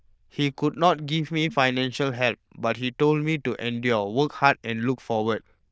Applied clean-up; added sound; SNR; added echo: neural diffusion model UNIVERSE++.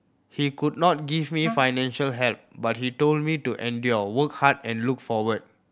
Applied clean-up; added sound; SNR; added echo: none; Wind instrument, woodwind instrument; 9 dB; none.